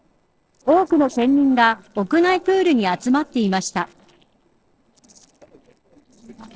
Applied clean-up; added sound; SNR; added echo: neural separator model SepFormer DNS4.